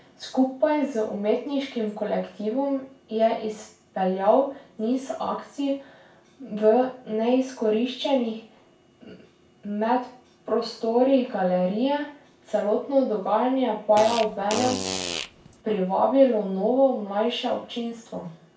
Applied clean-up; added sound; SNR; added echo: none; Fart; 6 dB; reverberation time 0.2 s.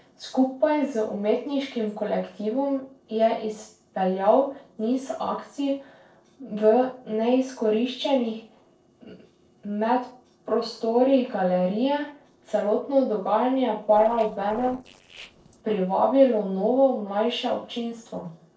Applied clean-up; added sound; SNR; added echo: neural separator model SepFormer DNS4.